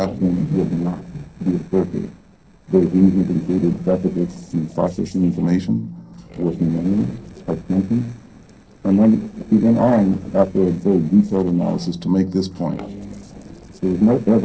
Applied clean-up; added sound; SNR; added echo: neural separator model SepFormer DNS4.